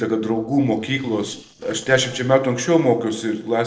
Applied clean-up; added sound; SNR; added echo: neural separator model SepFormer DNS4.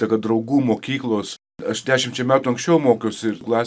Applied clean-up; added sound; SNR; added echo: none; none; none; none.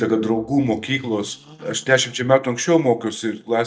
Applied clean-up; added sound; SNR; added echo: neural mask model DeepFilterNet 3.